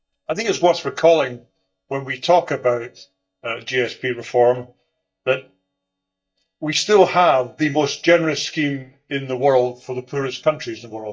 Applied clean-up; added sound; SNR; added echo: neural mask model DeepFilterNet 3.